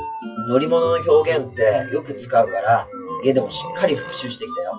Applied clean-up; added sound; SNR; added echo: classical method WPE with log-MMSE.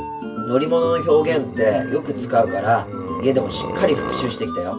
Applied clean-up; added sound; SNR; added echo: none; Burping, eructation; 10 dB; reverberation time 0.1 s.